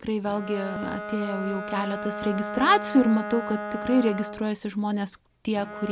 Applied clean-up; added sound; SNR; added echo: none; Bowed string instrument; 9 dB; none.